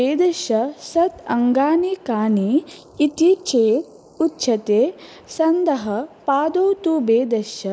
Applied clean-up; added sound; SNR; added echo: neural mask model Resemble Enhance denoiser.